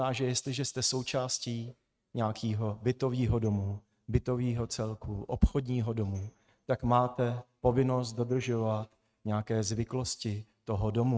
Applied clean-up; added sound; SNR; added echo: neural mask model RNNoise.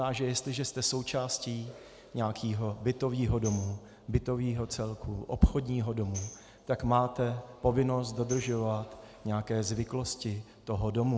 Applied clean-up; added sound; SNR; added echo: none; Tambourine; 19 dB; none.